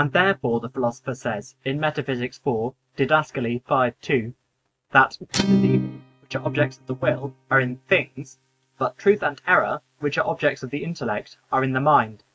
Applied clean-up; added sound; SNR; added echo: neural mask model RNNoise.